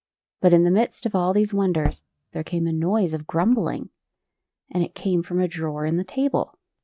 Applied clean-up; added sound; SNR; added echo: neural mask model RNNoise.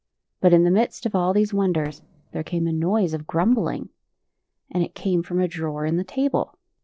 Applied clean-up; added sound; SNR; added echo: neural separator model SepFormer DNS4.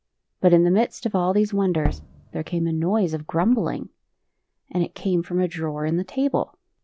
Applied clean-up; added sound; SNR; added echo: none; Tap / Bass drum; 7 dB; none.